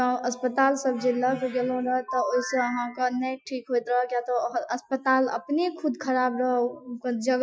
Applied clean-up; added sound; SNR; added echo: classical method Wiener filter.